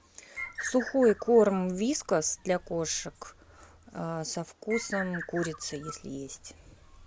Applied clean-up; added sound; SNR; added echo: none; Bird; 14 dB; none.